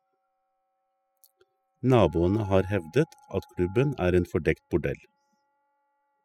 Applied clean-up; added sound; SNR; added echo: classical method spectral subtraction.